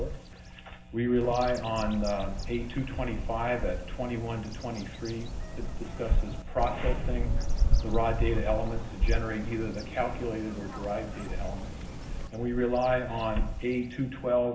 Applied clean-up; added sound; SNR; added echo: none; Bird vocalization, bird call, bird song; -1 dB; reverberation time 0.4 s.